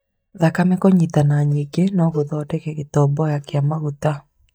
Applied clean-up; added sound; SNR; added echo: neural mask model DeepFilterNet 3.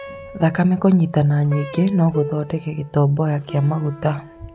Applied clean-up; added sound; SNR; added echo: none; Plucked string instrument; 17 dB; none.